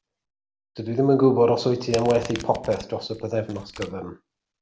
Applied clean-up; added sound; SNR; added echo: none; Domestic sounds, home sounds; 16 dB; none.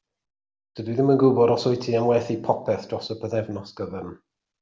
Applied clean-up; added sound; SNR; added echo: none; none; none; none.